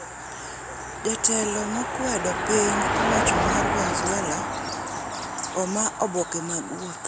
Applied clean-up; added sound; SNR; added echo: none; Car passing by; 0 dB; none.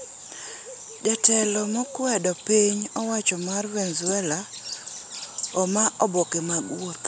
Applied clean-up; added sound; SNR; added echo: none; none; none; none.